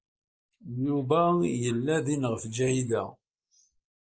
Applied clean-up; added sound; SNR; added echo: neural mask model Resemble Enhance denoiser.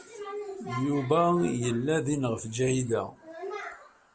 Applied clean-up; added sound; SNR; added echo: none; none; none; none.